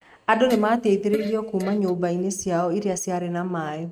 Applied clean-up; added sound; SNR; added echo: neural mask model RNNoise.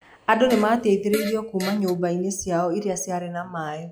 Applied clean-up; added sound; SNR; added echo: classical method log-MMSE.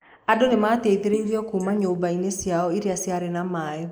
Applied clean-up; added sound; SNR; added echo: neural mask model Resemble Enhance denoiser.